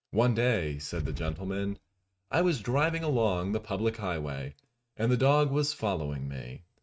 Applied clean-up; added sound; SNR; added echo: neural mask model RNNoise.